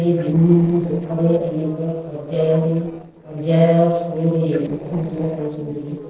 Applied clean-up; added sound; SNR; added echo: neural separator model SepFormer DNS4.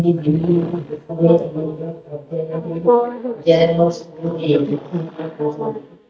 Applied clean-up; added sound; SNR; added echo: neural mask model DeepFilterNet 3.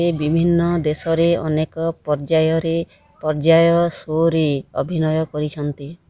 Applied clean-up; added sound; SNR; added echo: none; none; none; none.